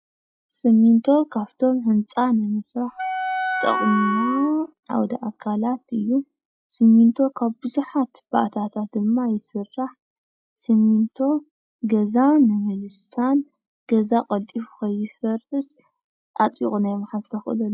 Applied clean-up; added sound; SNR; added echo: classical method log-MMSE.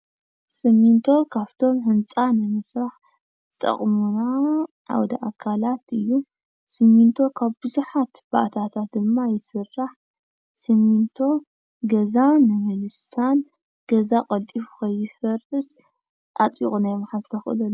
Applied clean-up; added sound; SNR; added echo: none; none; none; none.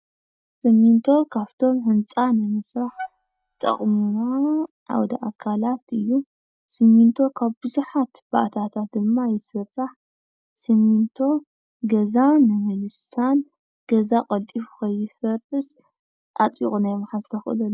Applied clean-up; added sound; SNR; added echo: neural mask model DeepFilterNet 3.